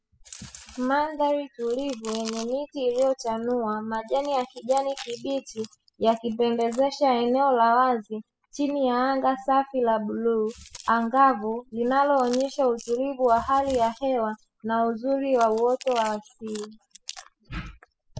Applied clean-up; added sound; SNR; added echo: classical method spectral subtraction.